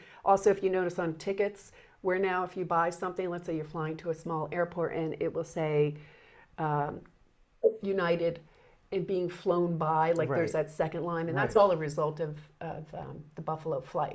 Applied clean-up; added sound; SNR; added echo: neural mask model Resemble Enhance denoiser.